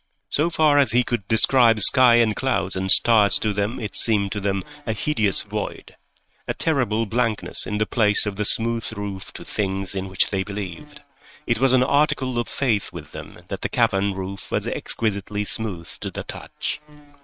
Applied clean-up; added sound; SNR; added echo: neural mask model RNNoise.